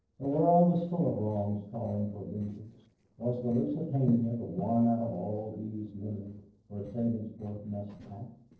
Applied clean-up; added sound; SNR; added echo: neural separator model SepFormer DNS4.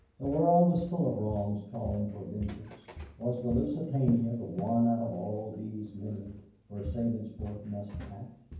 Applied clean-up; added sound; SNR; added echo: none; Walk, footsteps; 12 dB; reverberation time 0.9 s.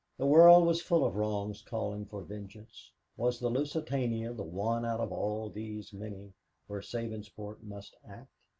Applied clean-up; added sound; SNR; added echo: none; none; none; none.